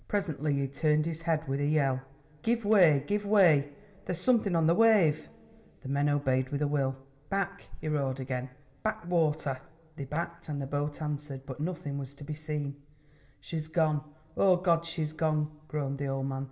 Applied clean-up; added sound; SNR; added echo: none; none; none; reverberation time 1.0 s.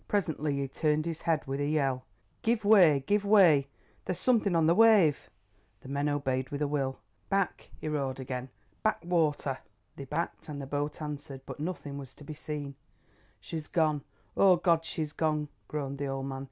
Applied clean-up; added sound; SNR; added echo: none; none; none; none.